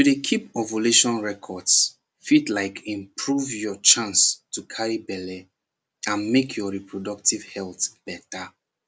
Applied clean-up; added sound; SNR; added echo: none; none; none; none.